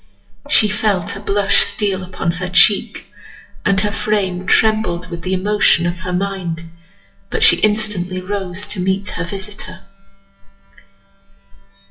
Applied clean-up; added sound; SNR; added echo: classical method WPE with log-MMSE.